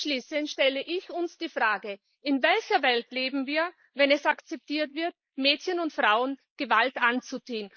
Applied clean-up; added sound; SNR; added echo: neural mask model Resemble Enhance denoiser.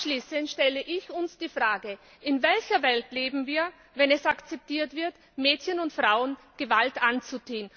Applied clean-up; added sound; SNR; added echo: none; none; none; none.